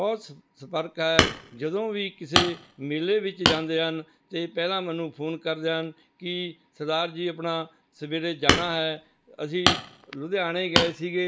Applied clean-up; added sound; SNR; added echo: none; Hammer; -1 dB; none.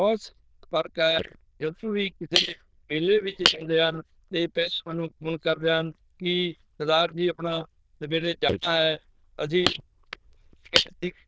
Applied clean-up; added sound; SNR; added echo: neural diffusion model UNIVERSE++.